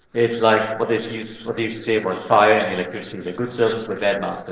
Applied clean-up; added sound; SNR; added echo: neural separator model SepFormer DNS4.